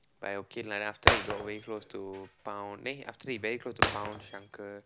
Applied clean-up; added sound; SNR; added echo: none; Shatter; -4 dB; none.